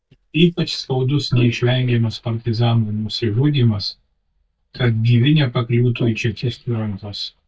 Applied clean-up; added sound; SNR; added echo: neural mask model DeepFilterNet 3.